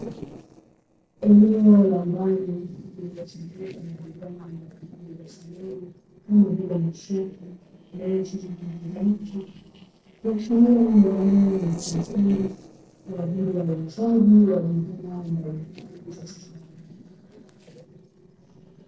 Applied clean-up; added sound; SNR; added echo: neural separator model SepFormer DNS4.